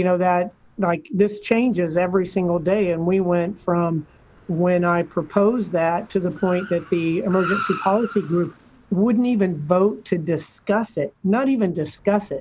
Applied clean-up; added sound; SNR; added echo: none; Car; 18 dB; none.